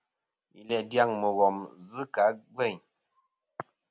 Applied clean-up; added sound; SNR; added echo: none; none; none; none.